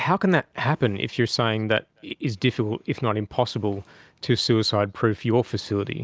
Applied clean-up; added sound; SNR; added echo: none; none; none; none.